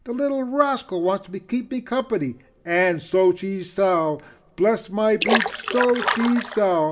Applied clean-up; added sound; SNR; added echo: none; Splash, splatter; 3 dB; reverberation time 0.4 s.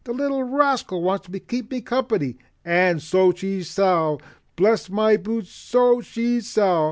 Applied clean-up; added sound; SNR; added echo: none; none; none; none.